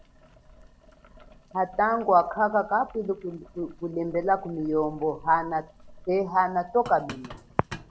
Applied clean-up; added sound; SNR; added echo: none; Boiling; 20 dB; none.